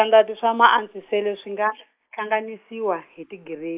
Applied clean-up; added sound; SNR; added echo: neural mask model Resemble Enhance denoiser.